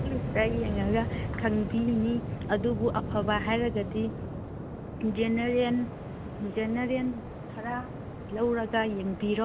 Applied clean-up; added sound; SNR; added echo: none; Waves, surf; 6 dB; none.